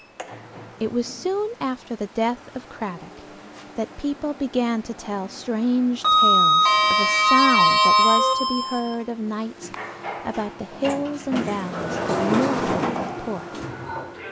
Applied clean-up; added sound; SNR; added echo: none; Sliding door; -4 dB; none.